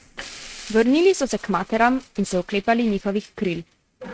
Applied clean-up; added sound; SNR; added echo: neural mask model RNNoise.